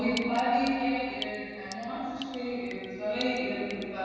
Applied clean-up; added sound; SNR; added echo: none; Drip; 15 dB; reverberation time 2.1 s.